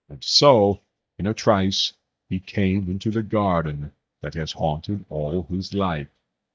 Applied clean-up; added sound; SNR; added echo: neural mask model DeepFilterNet 3.